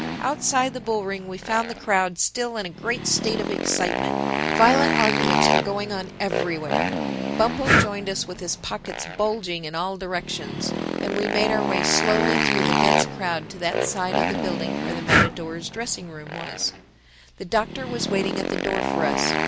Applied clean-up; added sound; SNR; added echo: none; Motorcycle + Breathing; -1 dB; none.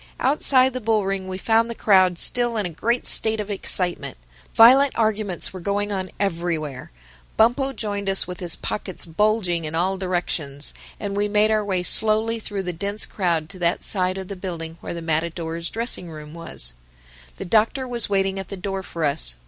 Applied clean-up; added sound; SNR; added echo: none; none; none; none.